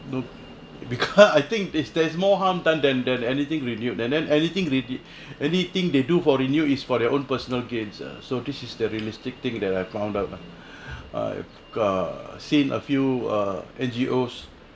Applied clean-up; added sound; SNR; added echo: none; none; none; none.